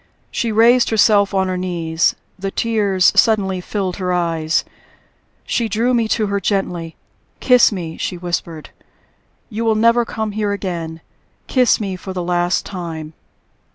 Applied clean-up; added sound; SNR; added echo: none; none; none; none.